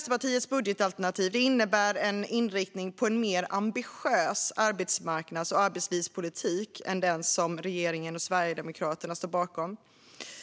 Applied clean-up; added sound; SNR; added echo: none; none; none; none.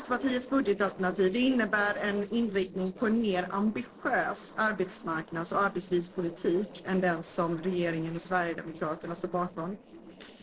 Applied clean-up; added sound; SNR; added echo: neural separator model SepFormer DNS4.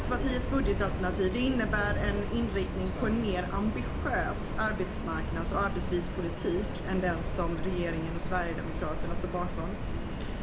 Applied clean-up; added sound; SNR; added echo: none; Subway, metro, underground; 0 dB; reverberation time 0.4 s.